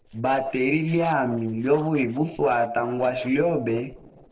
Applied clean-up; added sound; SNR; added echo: neural separator model SepFormer DNS4.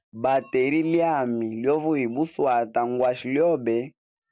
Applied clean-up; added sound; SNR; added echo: none; none; none; none.